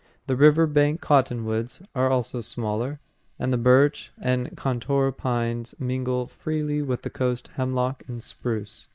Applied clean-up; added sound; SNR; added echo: neural mask model Resemble Enhance denoiser.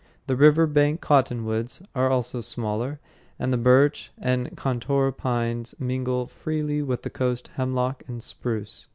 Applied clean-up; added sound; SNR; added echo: none; none; none; none.